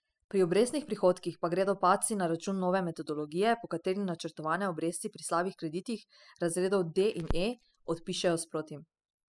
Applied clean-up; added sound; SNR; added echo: classical method spectral subtraction.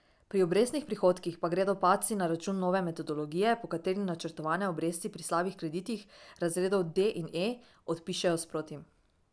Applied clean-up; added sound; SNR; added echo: none; none; none; none.